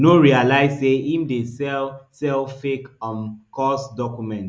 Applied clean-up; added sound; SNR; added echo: none; none; none; none.